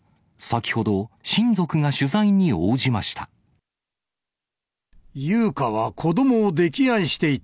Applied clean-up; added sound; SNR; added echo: none; none; none; none.